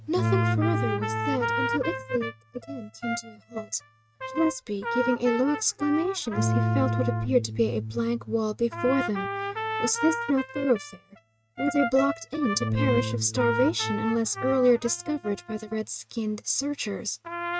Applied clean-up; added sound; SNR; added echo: neural mask model RNNoise.